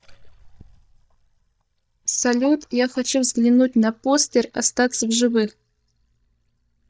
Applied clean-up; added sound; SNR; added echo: neural mask model DeepFilterNet 3.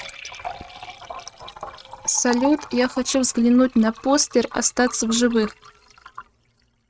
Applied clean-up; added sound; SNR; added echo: neural mask model RNNoise.